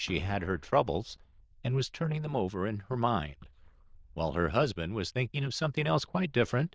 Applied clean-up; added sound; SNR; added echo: neural diffusion model UNIVERSE++.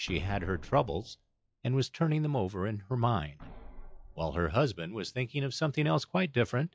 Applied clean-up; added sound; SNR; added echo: classical method log-MMSE.